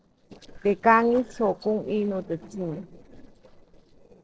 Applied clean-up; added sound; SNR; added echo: neural separator model SepFormer DNS4.